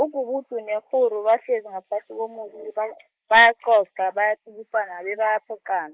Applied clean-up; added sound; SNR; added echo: neural mask model Resemble Enhance denoiser.